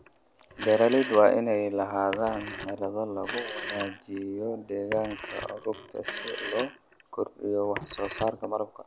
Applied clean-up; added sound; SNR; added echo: none; Telephone; 12 dB; none.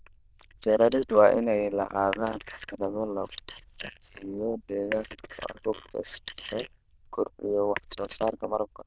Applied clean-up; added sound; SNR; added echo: neural diffusion model UNIVERSE++.